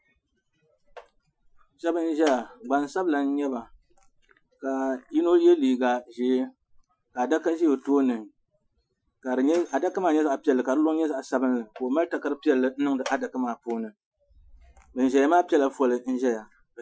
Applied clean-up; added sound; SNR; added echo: classical method Wiener filter.